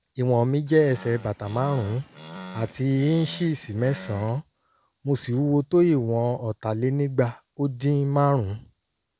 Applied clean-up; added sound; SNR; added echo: none; Animal; 17 dB; none.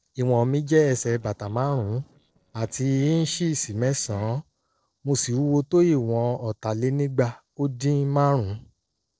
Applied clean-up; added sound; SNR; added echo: neural separator model SepFormer DNS4.